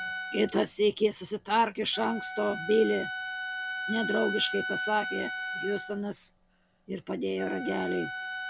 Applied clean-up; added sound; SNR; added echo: none; Wind instrument, woodwind instrument; 7 dB; none.